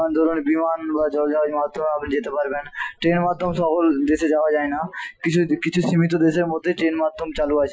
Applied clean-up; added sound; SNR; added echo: classical method Wiener filter.